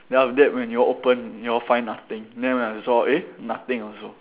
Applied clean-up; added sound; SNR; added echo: none; none; none; none.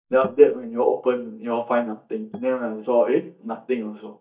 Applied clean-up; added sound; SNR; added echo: neural mask model DeepFilterNet 3.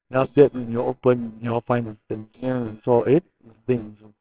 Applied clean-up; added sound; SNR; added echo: neural separator model SepFormer WHAMR!.